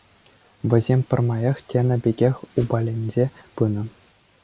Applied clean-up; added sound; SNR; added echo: none; Whoosh, swoosh, swish; 17 dB; none.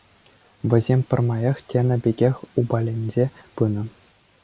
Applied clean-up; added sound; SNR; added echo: none; none; none; none.